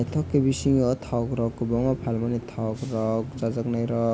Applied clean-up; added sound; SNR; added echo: none; Bus / Engine; 14 dB; none.